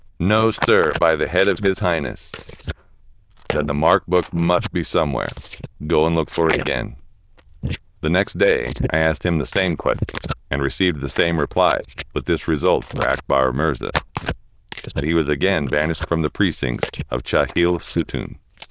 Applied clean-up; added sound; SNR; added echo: neural diffusion model UNIVERSE++.